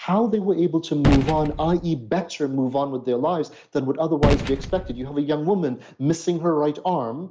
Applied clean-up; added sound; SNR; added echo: none; Gunshot, gunfire; 6 dB; none.